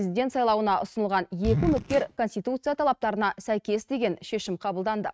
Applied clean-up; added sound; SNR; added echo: neural mask model RNNoise.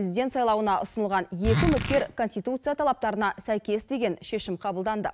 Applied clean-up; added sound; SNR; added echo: none; Zipper (clothing); 1 dB; none.